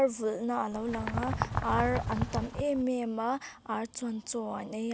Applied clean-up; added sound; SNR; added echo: none; Bird; 2 dB; none.